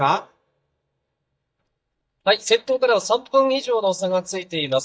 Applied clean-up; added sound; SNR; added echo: neural mask model DeepFilterNet 3.